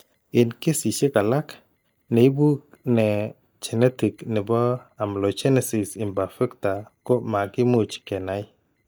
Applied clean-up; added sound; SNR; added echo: neural mask model DeepFilterNet 3.